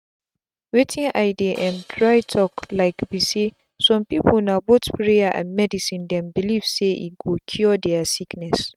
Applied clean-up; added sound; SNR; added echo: neural mask model RNNoise.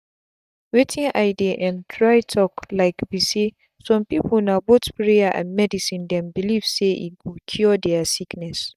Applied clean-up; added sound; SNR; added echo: neural mask model DeepFilterNet 3.